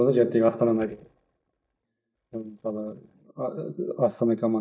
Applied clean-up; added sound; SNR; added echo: neural mask model DeepFilterNet 3.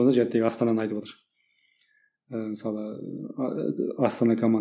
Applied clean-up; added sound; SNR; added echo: none; none; none; none.